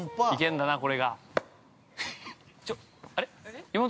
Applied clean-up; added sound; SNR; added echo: none; none; none; none.